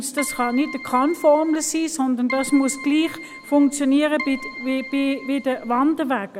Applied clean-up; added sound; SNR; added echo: none; Keyboard (musical); 15 dB; none.